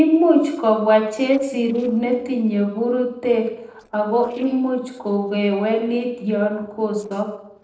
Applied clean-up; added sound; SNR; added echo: neural separator model SepFormer DNS4.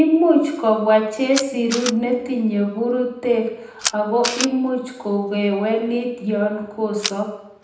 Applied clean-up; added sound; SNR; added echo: none; Camera; 13 dB; reverberation time 0.8 s.